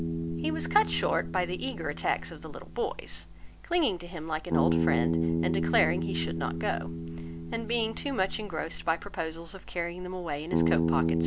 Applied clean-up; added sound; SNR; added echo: none; Bass guitar; 0 dB; none.